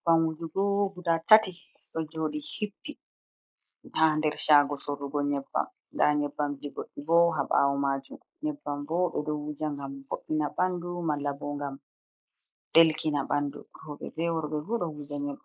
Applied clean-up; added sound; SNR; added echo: neural mask model Resemble Enhance denoiser.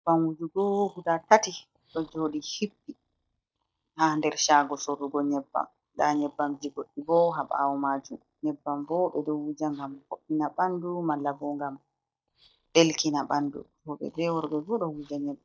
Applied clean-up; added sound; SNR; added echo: neural mask model DeepFilterNet 3.